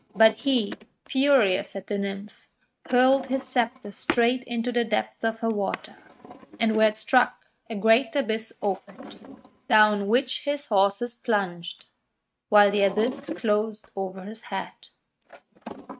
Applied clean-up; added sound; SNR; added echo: neural mask model RNNoise.